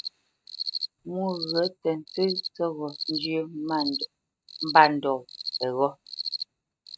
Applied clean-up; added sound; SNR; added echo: neural mask model RNNoise.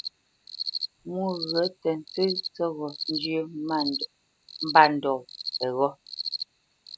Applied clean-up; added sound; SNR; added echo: none; Cricket; 8 dB; none.